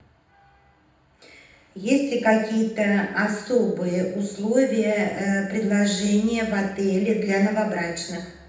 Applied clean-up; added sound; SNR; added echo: none; none; none; reverberation time 0.8 s.